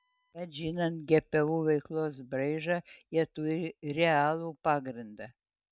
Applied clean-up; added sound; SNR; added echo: none; none; none; none.